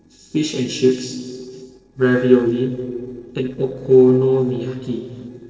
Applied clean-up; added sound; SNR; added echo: neural separator model SepFormer DNS4.